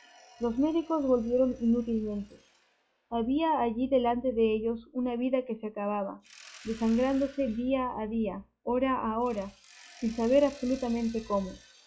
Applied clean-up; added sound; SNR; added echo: classical method log-MMSE.